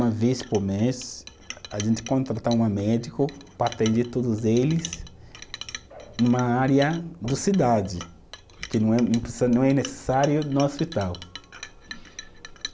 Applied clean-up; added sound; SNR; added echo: none; Chink, clink; 18 dB; none.